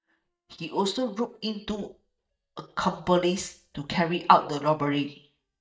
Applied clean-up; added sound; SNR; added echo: neural mask model DeepFilterNet 3.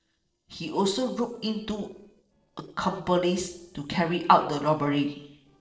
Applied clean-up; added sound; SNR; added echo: neural separator model SepFormer DNS4.